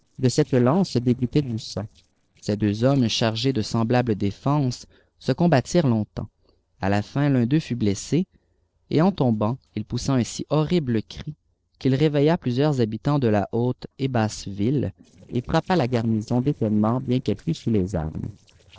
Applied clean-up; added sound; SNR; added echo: neural separator model SepFormer DNS4.